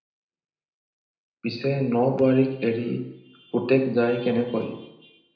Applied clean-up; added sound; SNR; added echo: none; none; none; reverberation time 0.8 s.